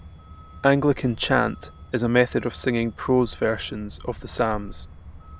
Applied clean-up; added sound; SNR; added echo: none; Truck; 16 dB; none.